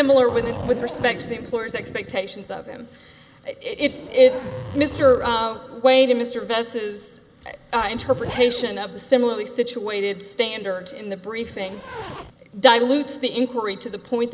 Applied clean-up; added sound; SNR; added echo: none; Zipper (clothing); 16 dB; none.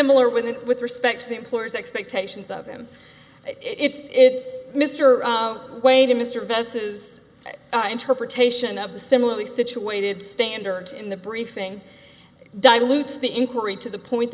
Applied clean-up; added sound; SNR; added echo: none; none; none; none.